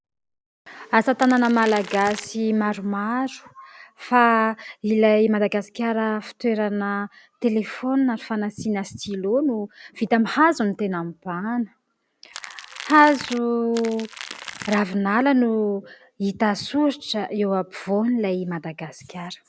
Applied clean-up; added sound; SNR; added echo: none; Crackle; 14 dB; none.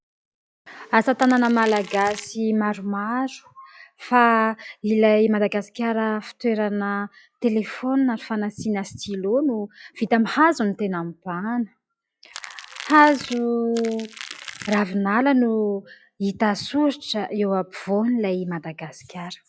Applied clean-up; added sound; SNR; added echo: classical method log-MMSE.